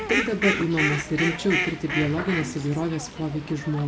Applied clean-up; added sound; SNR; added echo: none; Fowl; 3 dB; reverberation time 0.4 s.